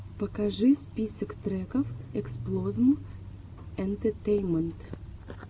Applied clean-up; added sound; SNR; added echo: none; Engine starting / Car; 15 dB; none.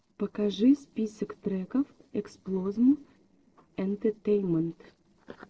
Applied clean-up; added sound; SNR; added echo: neural separator model SepFormer DNS4.